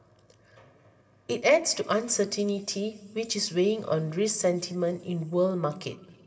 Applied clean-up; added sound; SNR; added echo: none; none; none; reverberation time 1.8 s.